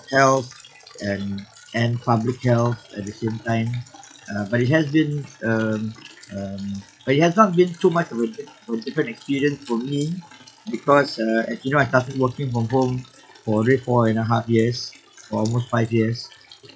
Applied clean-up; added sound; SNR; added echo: classical method log-MMSE.